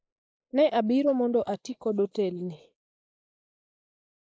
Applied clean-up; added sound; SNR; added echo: neural mask model Resemble Enhance denoiser.